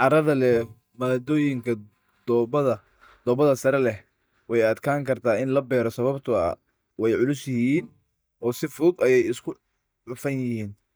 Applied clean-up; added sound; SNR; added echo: neural mask model DeepFilterNet 3.